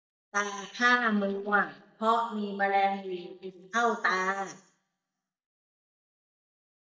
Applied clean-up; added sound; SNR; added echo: neural mask model DeepFilterNet 3.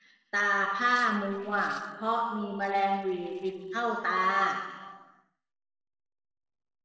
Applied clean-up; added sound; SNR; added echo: neural separator model SepFormer DNS4.